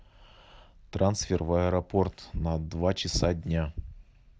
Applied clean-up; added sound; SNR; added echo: none; none; none; none.